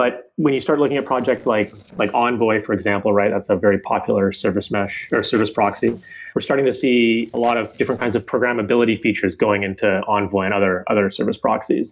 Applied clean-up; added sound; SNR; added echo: neural separator model SepFormer DNS4.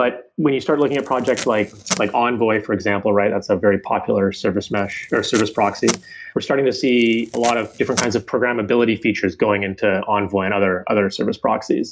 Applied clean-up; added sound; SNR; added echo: none; Packing tape, duct tape; 13 dB; reverberation time 0.3 s.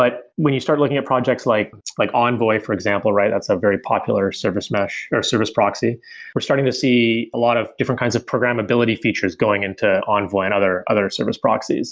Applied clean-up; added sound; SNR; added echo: none; none; none; none.